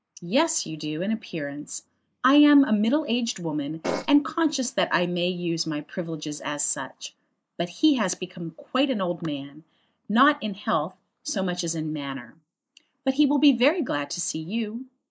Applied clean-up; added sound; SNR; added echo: neural mask model Resemble Enhance denoiser.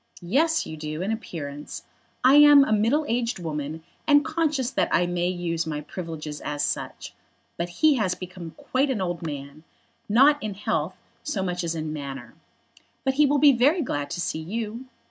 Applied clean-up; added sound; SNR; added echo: none; none; none; none.